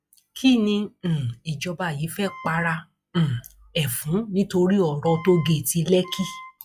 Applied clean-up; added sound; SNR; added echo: classical method log-MMSE.